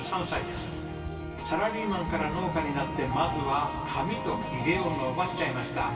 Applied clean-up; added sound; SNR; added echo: none; Wind instrument, woodwind instrument; 11 dB; reverberation time 2.5 s.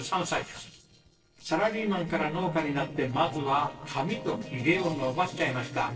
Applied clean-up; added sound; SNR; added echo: neural separator model SepFormer DNS4.